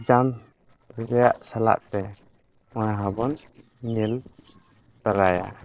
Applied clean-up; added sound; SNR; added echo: neural separator model SepFormer DNS4.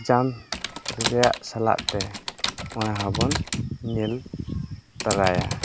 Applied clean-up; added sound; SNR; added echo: none; Typing; 7 dB; none.